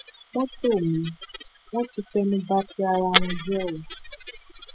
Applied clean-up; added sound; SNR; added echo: classical method spectral subtraction.